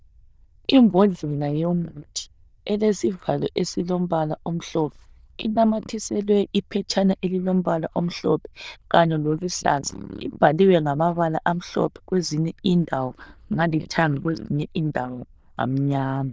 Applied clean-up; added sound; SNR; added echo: neural diffusion model UNIVERSE++.